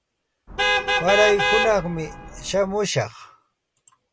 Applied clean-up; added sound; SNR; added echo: none; Vehicle horn, car horn, honking; -1 dB; none.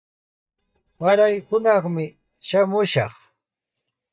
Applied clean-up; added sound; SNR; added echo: neural mask model DeepFilterNet 3.